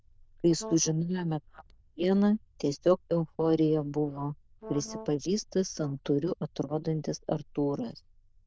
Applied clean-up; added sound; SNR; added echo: neural diffusion model UNIVERSE++.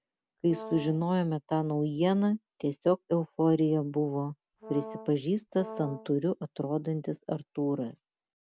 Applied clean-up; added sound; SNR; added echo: none; Brass instrument; 14 dB; none.